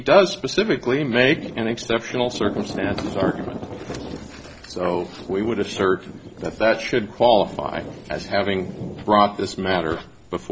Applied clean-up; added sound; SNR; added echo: none; Thunder; 12 dB; none.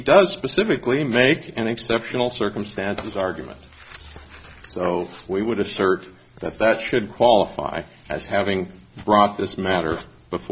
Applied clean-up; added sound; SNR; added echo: none; none; none; none.